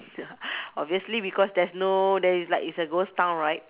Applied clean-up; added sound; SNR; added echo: none; none; none; none.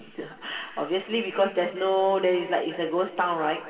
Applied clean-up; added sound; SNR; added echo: none; none; none; reverberation time 2.4 s.